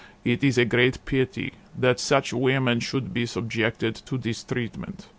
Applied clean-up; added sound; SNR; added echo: none; none; none; none.